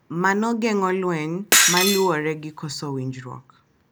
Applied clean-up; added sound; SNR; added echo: none; Shatter; -1 dB; none.